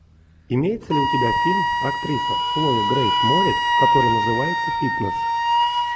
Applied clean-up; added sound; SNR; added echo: none; Wind instrument, woodwind instrument; -4 dB; none.